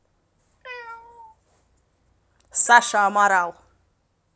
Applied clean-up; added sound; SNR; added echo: none; Cat; 19 dB; none.